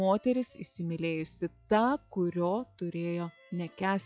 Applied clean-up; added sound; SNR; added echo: classical method log-MMSE.